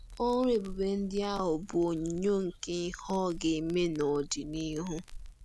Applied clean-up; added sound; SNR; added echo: none; Crackle; 15 dB; none.